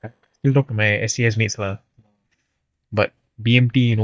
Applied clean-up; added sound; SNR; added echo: neural mask model DeepFilterNet 3.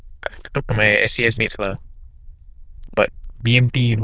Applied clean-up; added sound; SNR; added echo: neural diffusion model UNIVERSE++.